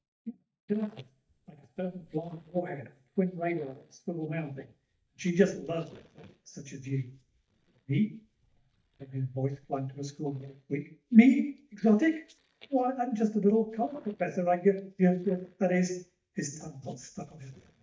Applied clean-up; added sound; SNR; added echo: neural mask model DeepFilterNet 3.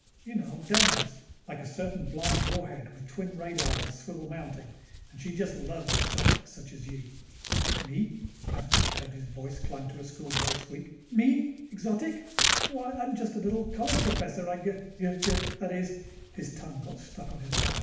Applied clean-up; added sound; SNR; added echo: none; Tearing; -1 dB; reverberation time 0.8 s.